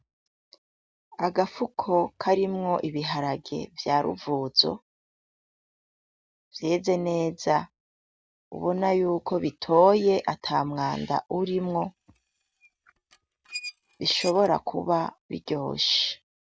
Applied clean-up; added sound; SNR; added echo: none; Squeak; 17 dB; none.